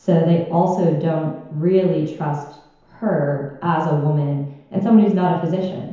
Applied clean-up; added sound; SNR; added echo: none; none; none; reverberation time 1.0 s.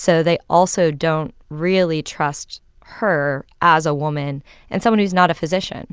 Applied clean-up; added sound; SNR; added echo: none; none; none; none.